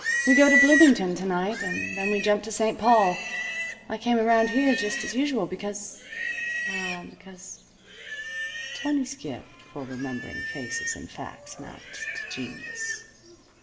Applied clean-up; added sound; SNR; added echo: none; Livestock, farm animals, working animals; 5 dB; reverberation time 2.8 s.